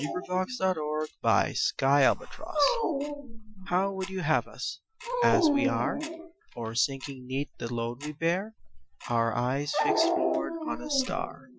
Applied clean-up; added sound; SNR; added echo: classical method Wiener filter.